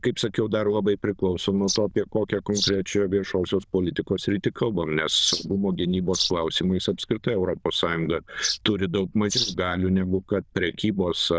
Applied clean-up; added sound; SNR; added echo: neural diffusion model UNIVERSE++.